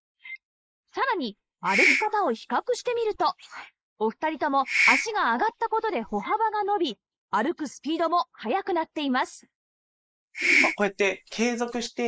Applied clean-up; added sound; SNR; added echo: neural mask model Resemble Enhance denoiser.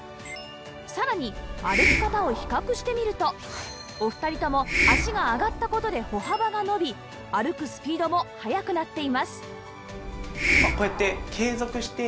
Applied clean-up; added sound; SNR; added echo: none; Hiss; -1 dB; none.